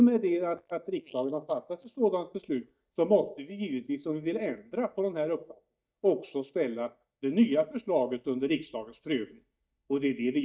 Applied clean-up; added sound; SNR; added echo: neural mask model DeepFilterNet 3.